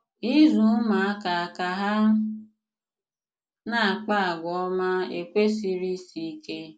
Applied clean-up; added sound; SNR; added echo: none; none; none; none.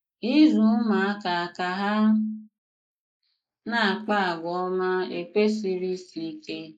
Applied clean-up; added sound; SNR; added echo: neural mask model Resemble Enhance denoiser.